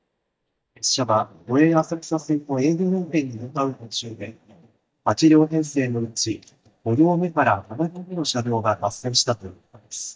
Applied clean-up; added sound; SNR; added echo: neural mask model DeepFilterNet 3.